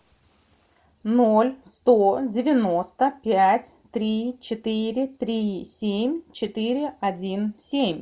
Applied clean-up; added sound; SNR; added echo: none; none; none; none.